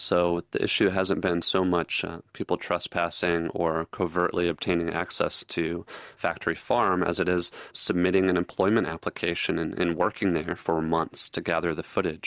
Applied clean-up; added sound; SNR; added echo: none; none; none; none.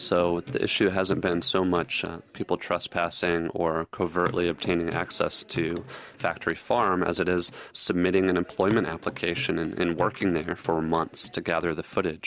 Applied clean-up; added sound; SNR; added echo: none; Hands / Wood; 17 dB; none.